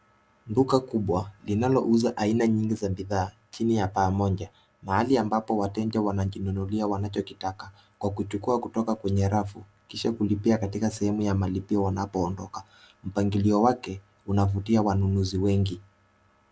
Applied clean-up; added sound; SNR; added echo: none; none; none; none.